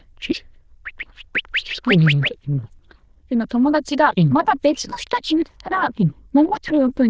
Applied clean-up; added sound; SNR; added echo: neural diffusion model UNIVERSE++.